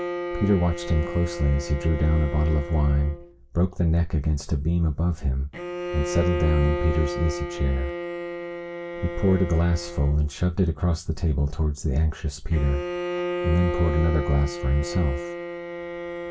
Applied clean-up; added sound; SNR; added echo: none; Bowed string instrument; 8 dB; reverberation time 0.2 s.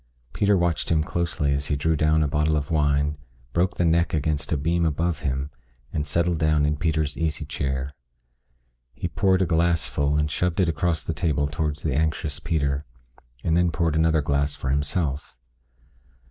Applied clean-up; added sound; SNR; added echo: none; none; none; none.